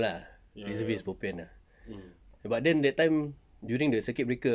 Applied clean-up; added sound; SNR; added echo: none; none; none; none.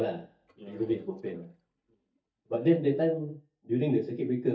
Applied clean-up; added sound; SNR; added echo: neural mask model DeepFilterNet 3.